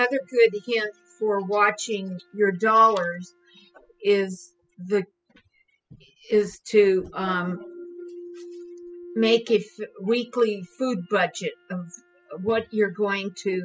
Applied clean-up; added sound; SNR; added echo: classical method spectral subtraction.